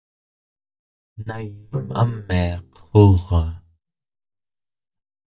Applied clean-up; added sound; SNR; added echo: neural mask model DeepFilterNet 3.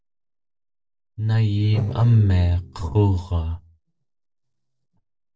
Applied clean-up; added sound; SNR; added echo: neural separator model SepFormer DNS4.